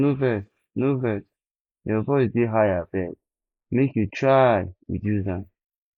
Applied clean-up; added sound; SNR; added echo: neural mask model Resemble Enhance denoiser.